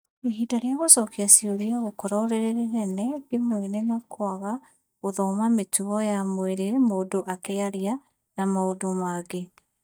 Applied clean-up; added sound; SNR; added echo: neural mask model DeepFilterNet 3.